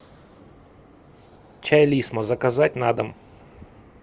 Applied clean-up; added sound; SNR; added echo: none; none; none; none.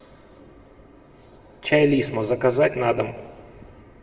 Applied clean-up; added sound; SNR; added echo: none; none; none; reverberation time 1.1 s.